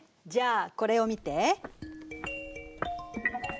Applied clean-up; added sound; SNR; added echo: none; Walk, footsteps; 14 dB; none.